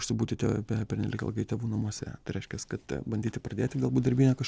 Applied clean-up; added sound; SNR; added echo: none; none; none; none.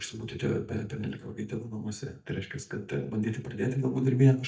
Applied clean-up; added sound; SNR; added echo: neural mask model DeepFilterNet 3.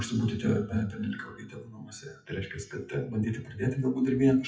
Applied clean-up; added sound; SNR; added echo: classical method WPE with log-MMSE.